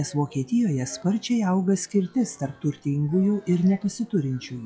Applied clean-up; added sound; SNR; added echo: classical method log-MMSE.